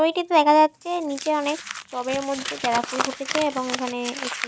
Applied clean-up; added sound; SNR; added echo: none; Crumpling, crinkling; 9 dB; none.